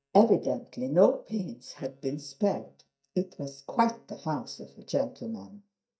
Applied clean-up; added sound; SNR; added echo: neural mask model DeepFilterNet 3.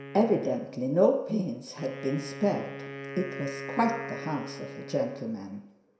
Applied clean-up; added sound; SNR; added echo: none; Wind instrument, woodwind instrument; 12 dB; reverberation time 0.7 s.